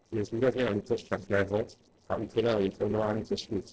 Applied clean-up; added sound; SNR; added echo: neural separator model SepFormer DNS4.